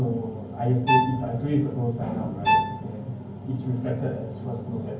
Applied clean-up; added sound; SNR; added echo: none; Bowed string instrument; 0 dB; reverberation time 0.9 s.